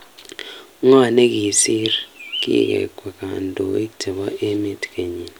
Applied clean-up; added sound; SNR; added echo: none; Bird; 12 dB; none.